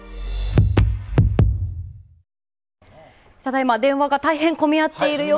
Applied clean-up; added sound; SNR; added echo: none; none; none; none.